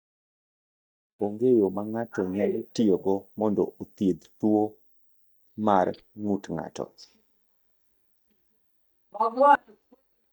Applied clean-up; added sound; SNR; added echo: neural mask model DeepFilterNet 3.